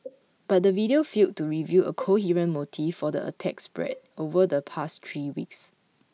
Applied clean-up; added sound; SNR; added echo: neural mask model Resemble Enhance denoiser.